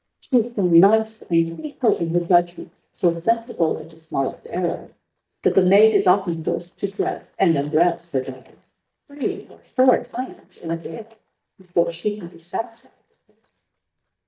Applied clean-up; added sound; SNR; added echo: neural mask model DeepFilterNet 3.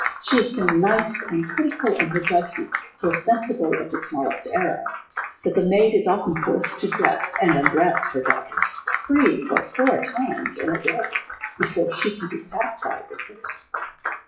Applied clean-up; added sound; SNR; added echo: classical method WPE with log-MMSE.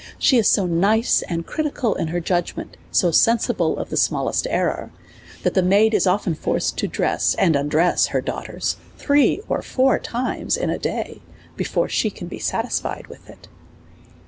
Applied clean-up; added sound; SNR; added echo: none; none; none; none.